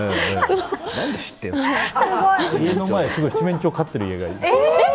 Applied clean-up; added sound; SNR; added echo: none; none; none; none.